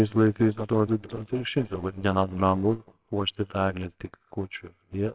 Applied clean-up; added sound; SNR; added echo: neural separator model SepFormer WHAMR!.